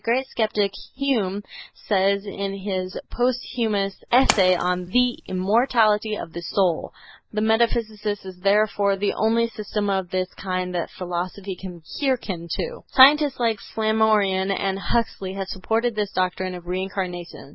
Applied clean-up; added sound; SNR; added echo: neural mask model DeepFilterNet 3.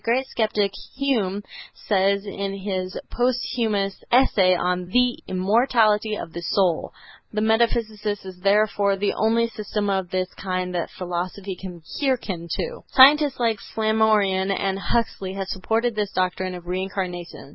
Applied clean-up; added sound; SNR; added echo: none; none; none; none.